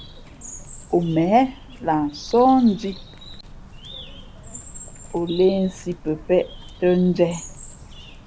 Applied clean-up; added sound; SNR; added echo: none; Bird; 16 dB; none.